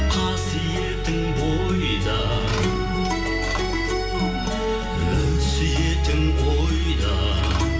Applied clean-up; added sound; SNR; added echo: none; none; none; reverberation time 0.7 s.